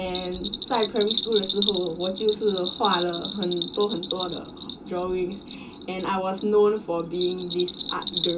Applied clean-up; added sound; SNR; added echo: none; Bell; 6 dB; reverberation time 0.2 s.